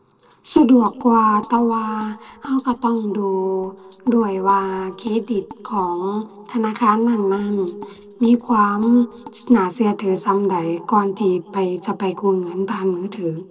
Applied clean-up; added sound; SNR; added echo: neural separator model SepFormer DNS4.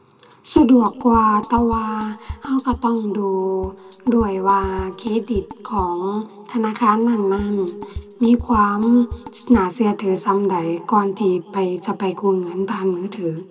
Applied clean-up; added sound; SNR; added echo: none; Drum kit; 15 dB; reverberation time 1.6 s.